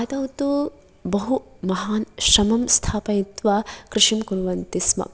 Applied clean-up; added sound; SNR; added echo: none; none; none; none.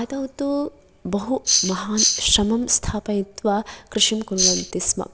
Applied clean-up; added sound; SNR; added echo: none; Tambourine; -3 dB; none.